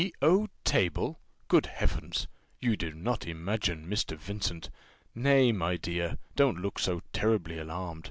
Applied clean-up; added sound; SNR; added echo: none; none; none; none.